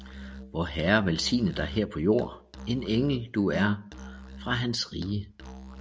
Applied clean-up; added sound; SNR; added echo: none; Musical instrument; 14 dB; none.